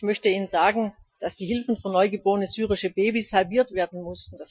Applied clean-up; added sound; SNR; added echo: classical method Wiener filter.